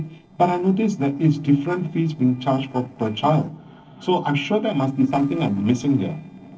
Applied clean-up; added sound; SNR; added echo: neural separator model SepFormer DNS4.